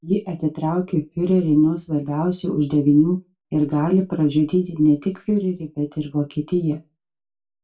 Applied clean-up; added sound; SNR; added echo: none; none; none; reverberation time 0.2 s.